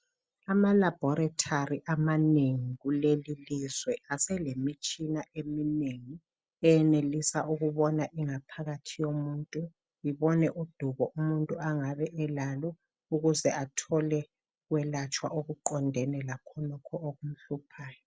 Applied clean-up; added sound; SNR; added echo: none; none; none; none.